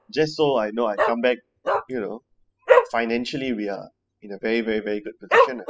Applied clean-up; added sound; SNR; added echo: classical method spectral subtraction.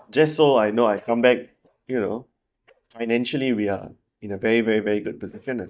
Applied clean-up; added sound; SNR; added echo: neural mask model DeepFilterNet 3.